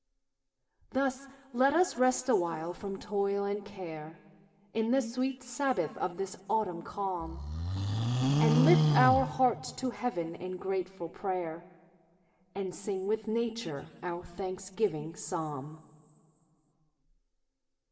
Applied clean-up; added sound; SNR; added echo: none; Livestock, farm animals, working animals; -3 dB; reverberation time 2.4 s.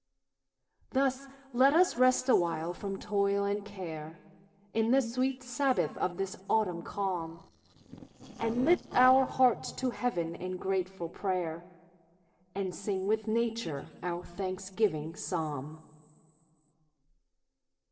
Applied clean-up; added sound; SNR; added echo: neural separator model SepFormer DNS4.